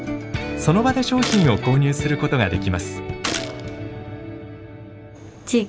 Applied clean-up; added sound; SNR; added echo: none; Gunshot, gunfire; 10 dB; none.